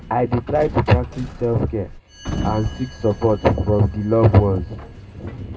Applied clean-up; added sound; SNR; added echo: none; Sliding door; 13 dB; reverberation time 0.2 s.